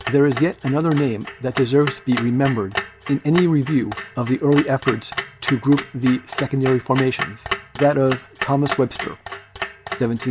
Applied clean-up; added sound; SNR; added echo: none; Clock; 10 dB; none.